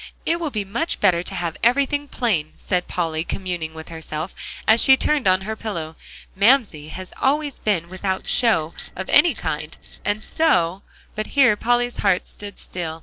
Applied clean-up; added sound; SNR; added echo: neural separator model SepFormer DNS4.